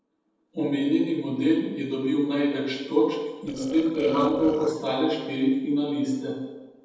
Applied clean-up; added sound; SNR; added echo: neural separator model SepFormer DNS4.